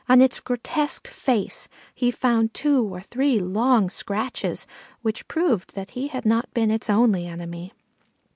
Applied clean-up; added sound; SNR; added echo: none; none; none; none.